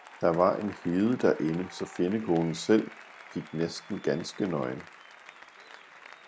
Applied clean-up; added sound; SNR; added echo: none; Applause; 19 dB; none.